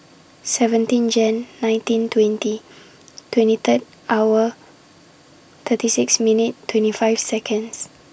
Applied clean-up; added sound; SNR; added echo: none; none; none; none.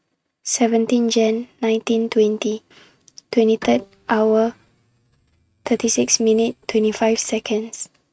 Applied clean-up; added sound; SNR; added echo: neural mask model RNNoise.